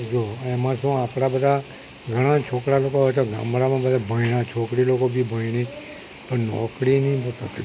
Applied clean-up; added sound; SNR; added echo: none; none; none; none.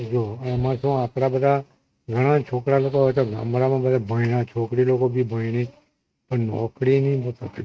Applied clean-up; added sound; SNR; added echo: neural mask model RNNoise.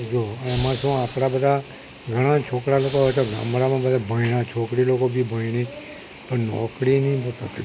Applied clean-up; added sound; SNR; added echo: none; Hiss / Breathing; 14 dB; none.